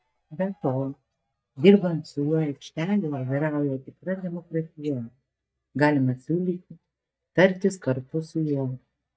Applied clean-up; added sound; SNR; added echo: neural mask model DeepFilterNet 3.